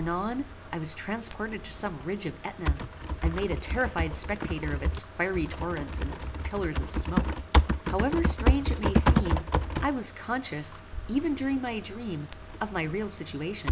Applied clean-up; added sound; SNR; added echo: none; Typing; -2 dB; none.